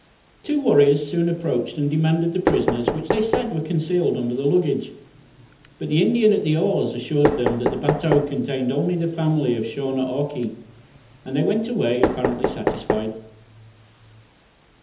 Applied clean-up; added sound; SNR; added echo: none; Knock; 7 dB; reverberation time 1.2 s.